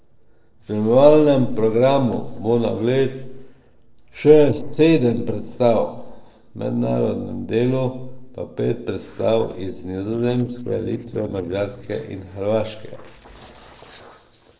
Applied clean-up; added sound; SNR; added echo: neural separator model SepFormer DNS4.